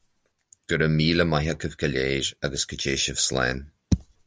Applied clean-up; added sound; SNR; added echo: none; none; none; none.